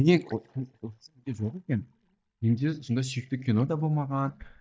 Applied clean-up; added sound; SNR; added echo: neural mask model DeepFilterNet 3.